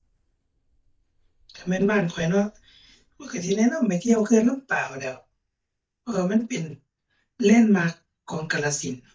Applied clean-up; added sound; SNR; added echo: neural mask model DeepFilterNet 3.